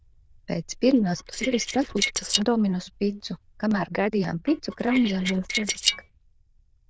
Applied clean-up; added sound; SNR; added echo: neural diffusion model UNIVERSE++.